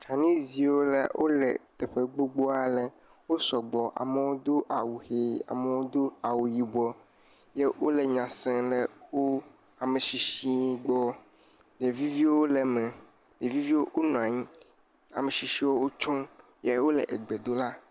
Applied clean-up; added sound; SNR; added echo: none; none; none; none.